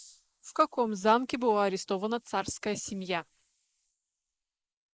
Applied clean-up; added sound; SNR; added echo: neural mask model Resemble Enhance denoiser.